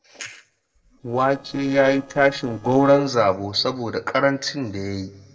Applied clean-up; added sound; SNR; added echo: neural separator model SepFormer DNS4.